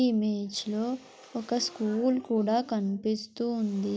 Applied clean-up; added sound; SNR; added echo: none; none; none; none.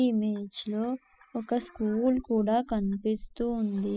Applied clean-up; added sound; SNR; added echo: classical method spectral subtraction.